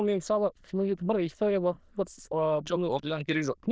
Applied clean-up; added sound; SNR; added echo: neural diffusion model UNIVERSE++.